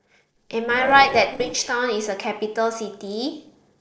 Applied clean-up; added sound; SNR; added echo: neural separator model SepFormer DNS4.